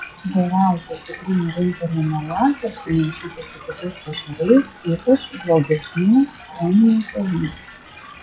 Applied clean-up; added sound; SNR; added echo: classical method WPE with log-MMSE.